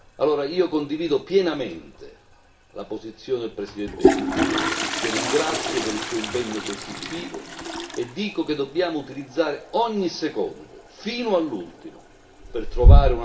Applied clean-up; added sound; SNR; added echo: none; Toilet flush; -2 dB; reverberation time 0.3 s.